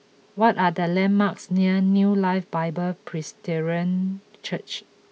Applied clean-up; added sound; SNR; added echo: none; none; none; none.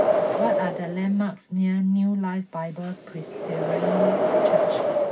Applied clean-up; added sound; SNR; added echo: none; Wind; -2 dB; reverberation time 0.4 s.